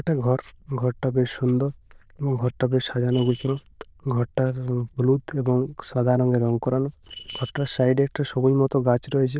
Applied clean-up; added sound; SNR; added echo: neural diffusion model UNIVERSE++.